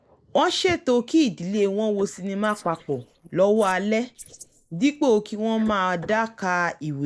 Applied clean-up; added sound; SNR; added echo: neural mask model Resemble Enhance denoiser.